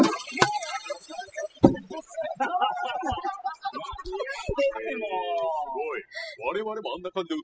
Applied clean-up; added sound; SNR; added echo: classical method spectral subtraction.